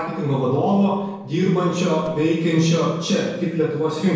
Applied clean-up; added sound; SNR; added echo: neural separator model SepFormer DNS4.